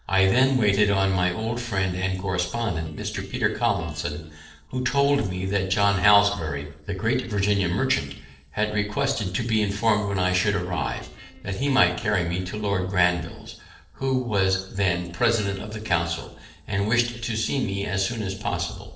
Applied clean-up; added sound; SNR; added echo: neural separator model SepFormer DNS4.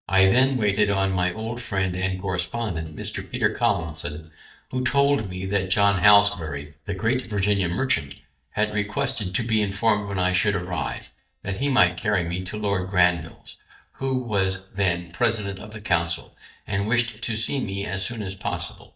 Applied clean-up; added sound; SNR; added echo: neural mask model DeepFilterNet 3.